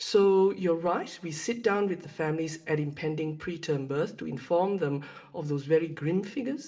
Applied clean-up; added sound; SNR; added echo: none; none; none; reverberation time 0.5 s.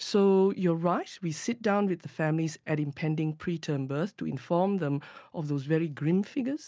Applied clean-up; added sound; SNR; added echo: none; none; none; none.